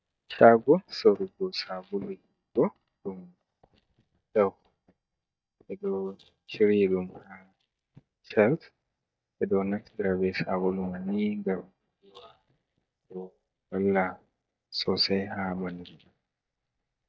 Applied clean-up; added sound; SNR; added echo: neural mask model DeepFilterNet 3.